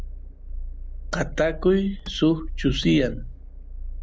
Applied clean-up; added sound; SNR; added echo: none; Engine / Car; 7 dB; none.